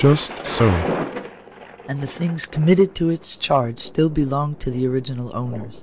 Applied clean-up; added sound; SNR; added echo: none; Thunder; 11 dB; none.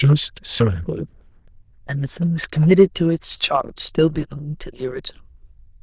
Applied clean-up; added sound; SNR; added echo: neural diffusion model UNIVERSE++.